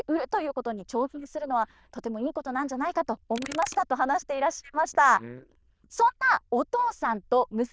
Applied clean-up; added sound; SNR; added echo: neural diffusion model UNIVERSE++.